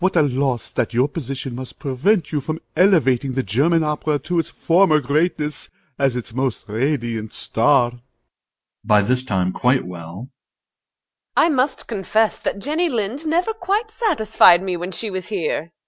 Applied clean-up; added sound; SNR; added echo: none; none; none; none.